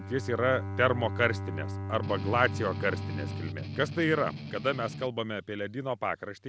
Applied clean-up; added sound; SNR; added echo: none; Strum + Bowed string instrument; 6 dB; none.